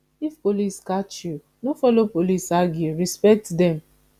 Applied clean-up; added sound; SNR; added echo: none; none; none; none.